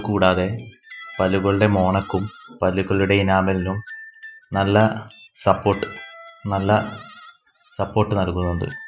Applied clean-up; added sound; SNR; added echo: classical method Wiener filter.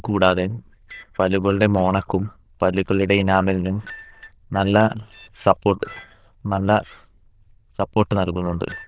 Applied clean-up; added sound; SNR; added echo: neural diffusion model UNIVERSE++.